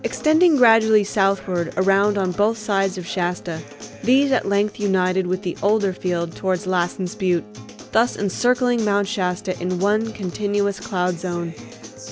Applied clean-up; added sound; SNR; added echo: none; Acoustic guitar; 18 dB; none.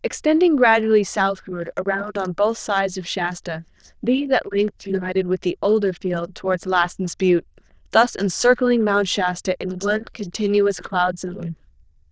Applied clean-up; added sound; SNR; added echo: neural diffusion model UNIVERSE++.